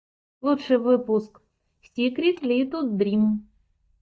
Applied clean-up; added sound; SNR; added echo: neural mask model DeepFilterNet 3.